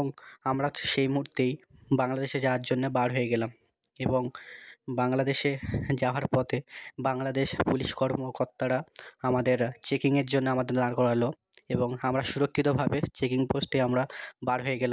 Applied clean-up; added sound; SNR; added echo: none; none; none; none.